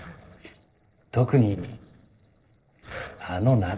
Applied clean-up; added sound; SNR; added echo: neural separator model SepFormer DNS4.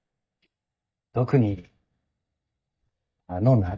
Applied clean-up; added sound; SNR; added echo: neural mask model DeepFilterNet 3.